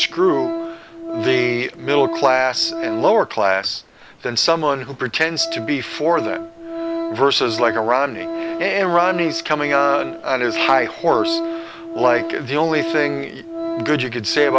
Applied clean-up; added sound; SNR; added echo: none; Organ; 7 dB; none.